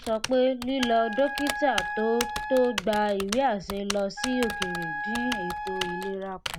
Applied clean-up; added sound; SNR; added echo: none; Wind instrument, woodwind instrument + Typing; 6 dB; none.